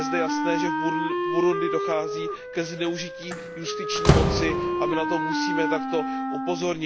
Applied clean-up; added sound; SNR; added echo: none; Wind instrument, woodwind instrument + Slam; -3 dB; none.